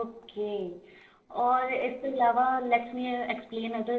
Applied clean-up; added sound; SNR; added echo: neural separator model SepFormer DNS4.